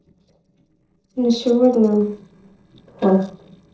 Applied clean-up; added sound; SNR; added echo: neural separator model SepFormer DNS4.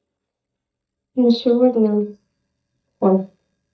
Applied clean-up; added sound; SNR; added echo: neural mask model DeepFilterNet 3.